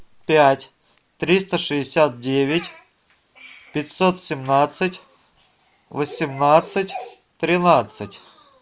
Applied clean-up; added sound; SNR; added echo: none; none; none; none.